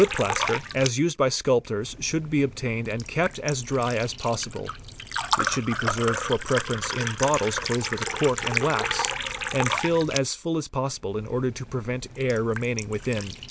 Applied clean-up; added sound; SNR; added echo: none; Liquid; 6 dB; none.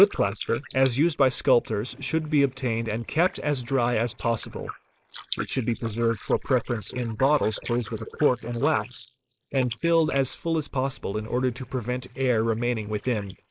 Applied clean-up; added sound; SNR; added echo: neural mask model Resemble Enhance denoiser.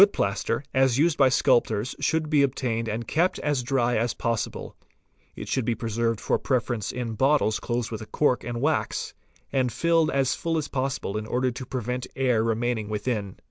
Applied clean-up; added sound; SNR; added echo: none; none; none; none.